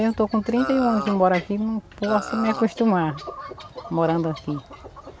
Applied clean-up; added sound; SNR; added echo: none; Burping, eructation; 9 dB; none.